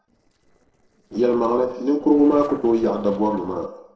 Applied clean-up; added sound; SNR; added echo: neural separator model SepFormer DNS4.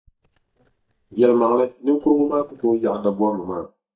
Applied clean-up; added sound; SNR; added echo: neural mask model DeepFilterNet 3.